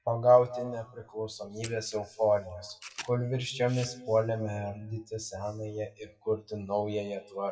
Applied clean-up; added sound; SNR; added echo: classical method WPE with log-MMSE.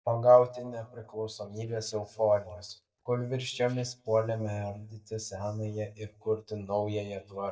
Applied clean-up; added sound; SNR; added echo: neural mask model DeepFilterNet 3.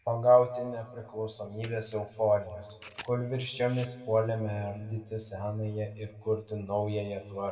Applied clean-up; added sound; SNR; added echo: none; Camera; 20 dB; reverberation time 1.7 s.